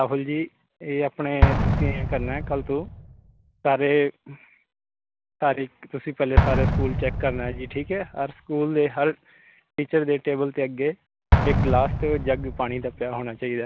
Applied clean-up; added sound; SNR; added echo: none; Explosion; 1 dB; none.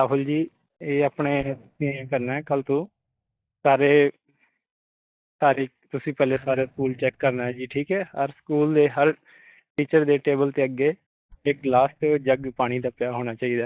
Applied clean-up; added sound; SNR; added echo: neural mask model DeepFilterNet 3.